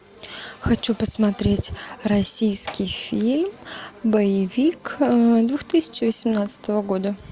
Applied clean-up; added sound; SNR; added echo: none; none; none; none.